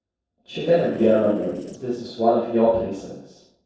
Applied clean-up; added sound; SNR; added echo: neural separator model SepFormer DNS4.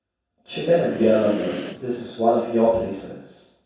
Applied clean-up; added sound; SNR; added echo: none; Breathing; 13 dB; reverberation time 0.7 s.